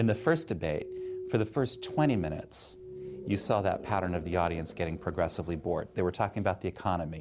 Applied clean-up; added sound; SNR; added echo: none; Glass + Animal; 13 dB; none.